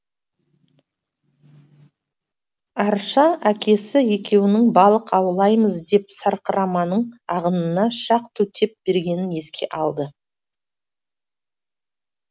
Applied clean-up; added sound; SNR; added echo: none; none; none; none.